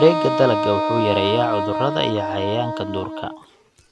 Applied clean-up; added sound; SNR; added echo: none; Wind instrument, woodwind instrument; 2 dB; none.